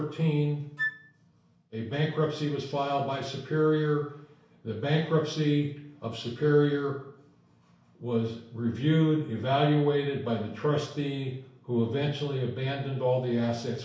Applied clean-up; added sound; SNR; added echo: none; Wind instrument, woodwind instrument; 8 dB; reverberation time 0.6 s.